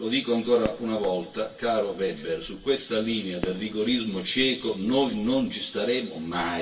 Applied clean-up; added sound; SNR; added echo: none; Fireworks; 16 dB; reverberation time 0.1 s.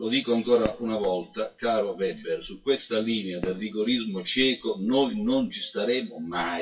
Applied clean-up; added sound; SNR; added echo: classical method WPE with log-MMSE.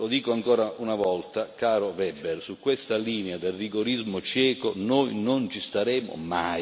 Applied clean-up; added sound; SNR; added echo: none; none; none; none.